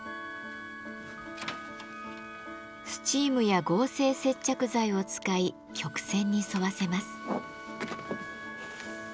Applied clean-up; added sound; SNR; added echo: none; none; none; none.